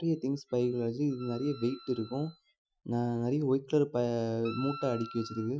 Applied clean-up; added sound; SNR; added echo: classical method Wiener filter.